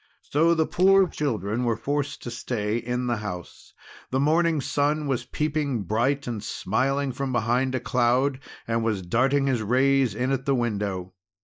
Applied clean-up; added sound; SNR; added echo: neural mask model DeepFilterNet 3.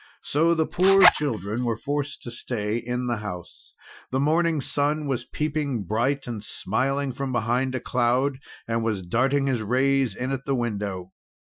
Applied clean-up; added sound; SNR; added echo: classical method Wiener filter.